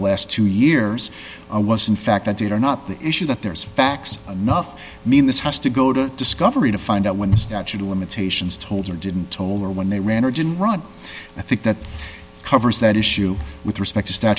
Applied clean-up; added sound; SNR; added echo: none; none; none; none.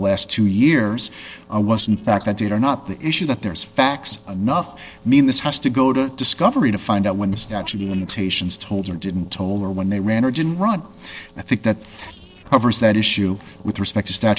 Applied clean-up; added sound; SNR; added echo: neural separator model SepFormer DNS4.